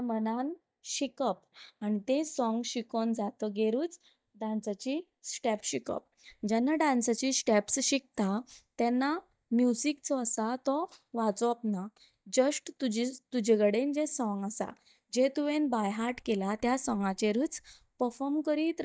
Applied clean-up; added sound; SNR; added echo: neural mask model DeepFilterNet 3.